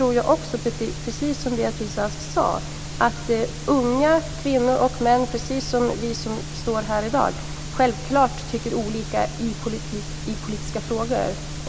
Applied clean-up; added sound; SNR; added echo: none; none; none; none.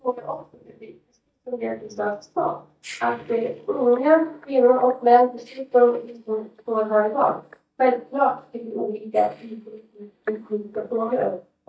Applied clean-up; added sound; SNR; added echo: neural mask model DeepFilterNet 3.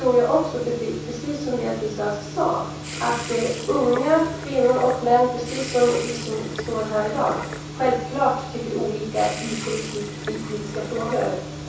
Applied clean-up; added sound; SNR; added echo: none; Sink (filling or washing) / Water tap, faucet; 12 dB; reverberation time 0.6 s.